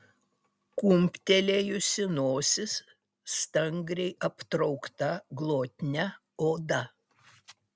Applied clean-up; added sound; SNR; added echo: none; none; none; none.